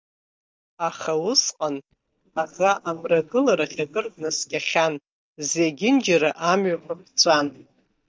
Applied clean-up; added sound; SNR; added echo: neural mask model DeepFilterNet 3.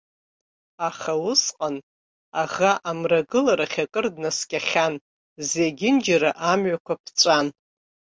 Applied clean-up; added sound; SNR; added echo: none; none; none; none.